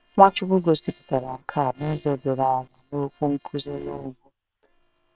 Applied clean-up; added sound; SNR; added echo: neural separator model SepFormer WHAM!.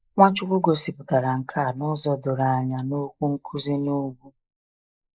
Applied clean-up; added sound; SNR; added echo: neural mask model Resemble Enhance denoiser.